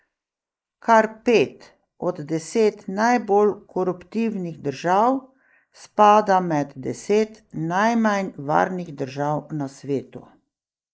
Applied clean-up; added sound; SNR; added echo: neural mask model Resemble Enhance denoiser.